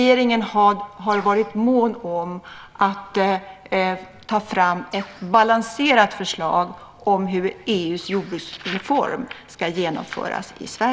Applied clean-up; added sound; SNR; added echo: none; Bird; 18 dB; none.